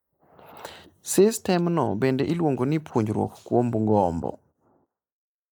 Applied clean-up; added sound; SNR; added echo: neural mask model Resemble Enhance denoiser.